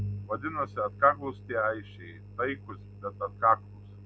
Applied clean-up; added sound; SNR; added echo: none; none; none; none.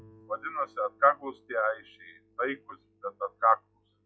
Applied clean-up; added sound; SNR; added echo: classical method log-MMSE.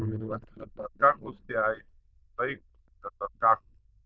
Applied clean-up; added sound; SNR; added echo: neural diffusion model UNIVERSE++.